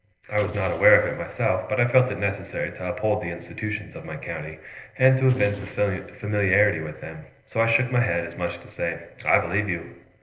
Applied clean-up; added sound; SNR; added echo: neural separator model SepFormer DNS4.